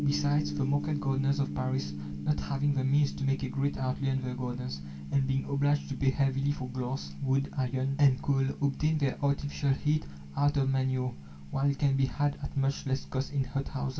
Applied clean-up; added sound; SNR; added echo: none; Gong; 10 dB; reverberation time 0.2 s.